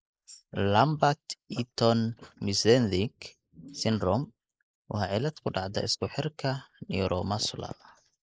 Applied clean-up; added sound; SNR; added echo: neural mask model Resemble Enhance denoiser.